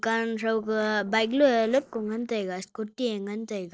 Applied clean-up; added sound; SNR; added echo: neural separator model SepFormer DNS4.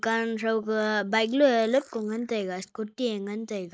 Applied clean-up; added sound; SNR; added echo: neural mask model Resemble Enhance denoiser.